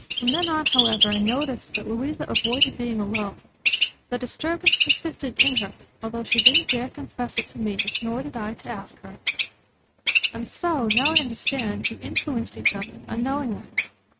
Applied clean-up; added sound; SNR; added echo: neural mask model RNNoise.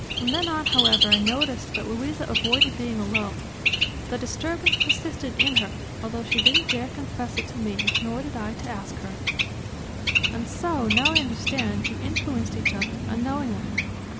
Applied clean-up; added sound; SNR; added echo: none; Bird; -4 dB; none.